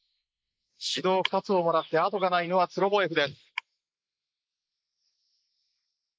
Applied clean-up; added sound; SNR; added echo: neural mask model Resemble Enhance denoiser.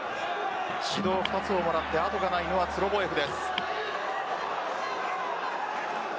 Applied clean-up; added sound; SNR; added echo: none; Car; 16 dB; none.